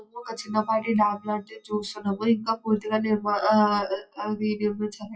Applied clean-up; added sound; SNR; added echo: classical method WPE with log-MMSE.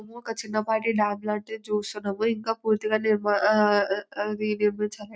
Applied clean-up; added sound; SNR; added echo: none; none; none; none.